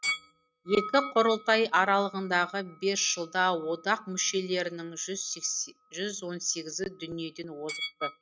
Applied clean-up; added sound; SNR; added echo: neural mask model RNNoise.